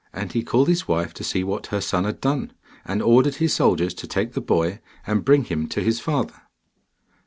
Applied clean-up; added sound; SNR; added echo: none; none; none; none.